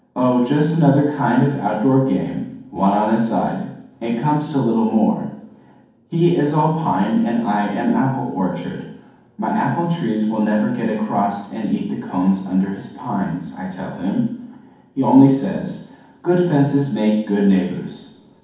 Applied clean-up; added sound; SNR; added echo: none; none; none; reverberation time 1.2 s.